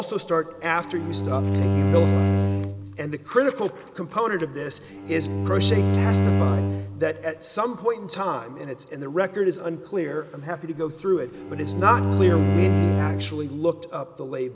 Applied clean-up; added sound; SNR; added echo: none; Bowed string instrument; -2 dB; none.